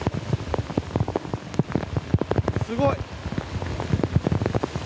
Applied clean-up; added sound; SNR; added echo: none; none; none; none.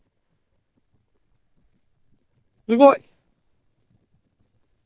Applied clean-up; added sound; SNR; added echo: neural mask model DeepFilterNet 3.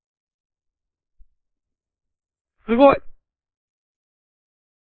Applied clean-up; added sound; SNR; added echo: neural mask model Resemble Enhance denoiser.